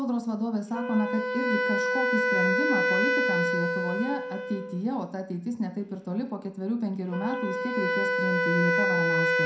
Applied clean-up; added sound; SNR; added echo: none; Wind instrument, woodwind instrument; -2 dB; reverberation time 0.4 s.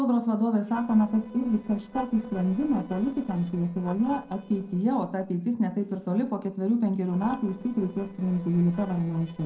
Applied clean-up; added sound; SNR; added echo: neural separator model SepFormer DNS4.